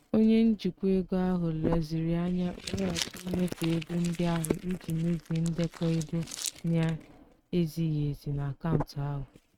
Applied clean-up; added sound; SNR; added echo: neural mask model RNNoise.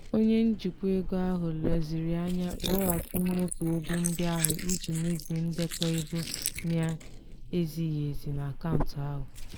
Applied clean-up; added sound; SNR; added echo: neural mask model Resemble Enhance denoiser.